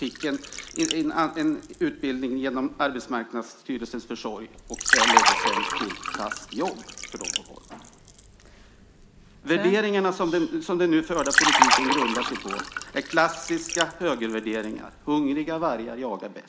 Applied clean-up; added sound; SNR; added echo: none; Liquid; 1 dB; none.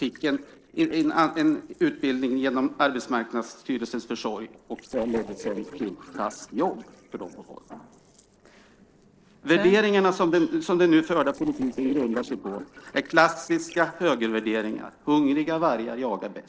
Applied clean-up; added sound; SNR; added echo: neural separator model SepFormer DNS4.